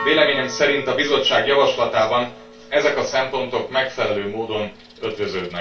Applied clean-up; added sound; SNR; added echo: none; Church bell; 16 dB; reverberation time 0.3 s.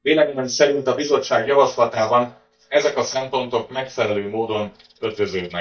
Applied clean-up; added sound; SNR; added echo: neural mask model DeepFilterNet 3.